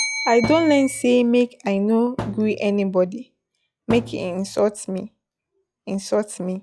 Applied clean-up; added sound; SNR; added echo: classical method log-MMSE.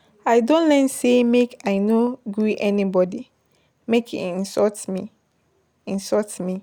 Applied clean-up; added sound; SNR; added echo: none; none; none; none.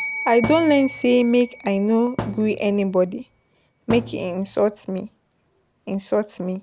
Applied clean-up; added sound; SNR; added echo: none; Bell + Thump, thud; 12 dB; none.